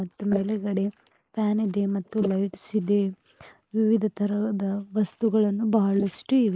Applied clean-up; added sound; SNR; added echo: neural mask model Resemble Enhance denoiser.